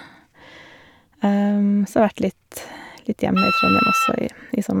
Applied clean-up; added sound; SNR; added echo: none; Wind instrument, woodwind instrument; -1 dB; none.